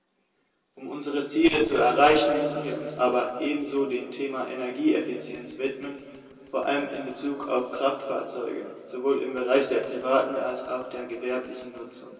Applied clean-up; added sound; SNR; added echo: neural separator model SepFormer DNS4.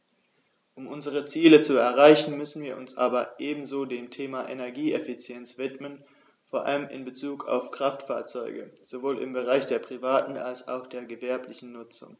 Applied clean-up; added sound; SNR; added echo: none; none; none; none.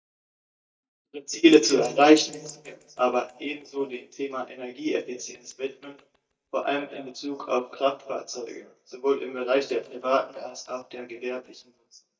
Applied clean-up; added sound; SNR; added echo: neural mask model DeepFilterNet 3.